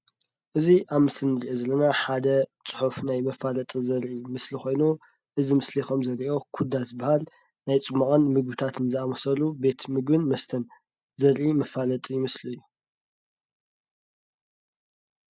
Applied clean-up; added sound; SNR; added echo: none; none; none; none.